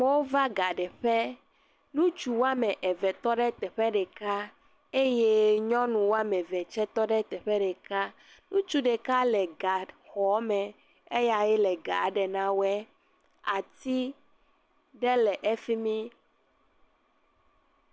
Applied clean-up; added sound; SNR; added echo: none; none; none; none.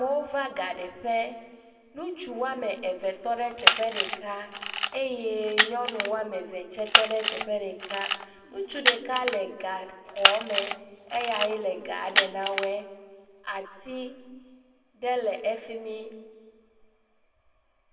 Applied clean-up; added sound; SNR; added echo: none; Camera; -4 dB; reverberation time 1.3 s.